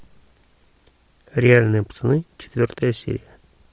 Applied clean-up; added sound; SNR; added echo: none; none; none; none.